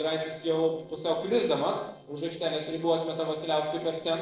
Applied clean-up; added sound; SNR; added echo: neural separator model SepFormer DNS4.